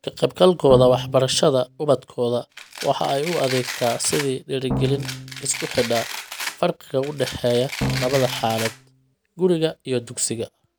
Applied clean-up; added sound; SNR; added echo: none; Domestic sounds, home sounds + Drum; 8 dB; none.